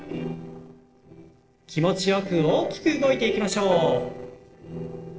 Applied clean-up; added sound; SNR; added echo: neural separator model SepFormer DNS4.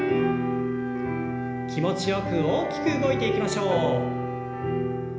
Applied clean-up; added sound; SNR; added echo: none; Wind instrument, woodwind instrument; 10 dB; reverberation time 1.0 s.